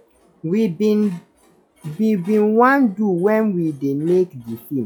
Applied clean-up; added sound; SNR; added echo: classical method log-MMSE.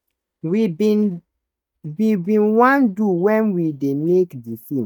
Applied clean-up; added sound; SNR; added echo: neural mask model DeepFilterNet 3.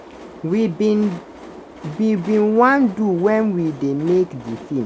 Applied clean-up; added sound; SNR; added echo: none; Train; 18 dB; none.